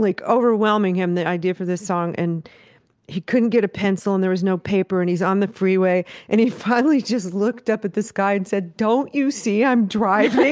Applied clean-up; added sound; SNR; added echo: none; none; none; none.